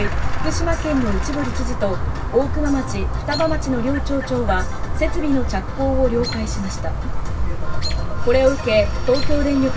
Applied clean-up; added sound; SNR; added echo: none; Chirp, tweet; 0 dB; reverberation time 0.4 s.